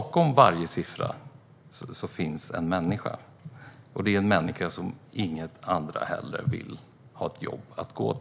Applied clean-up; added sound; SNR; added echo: none; none; none; none.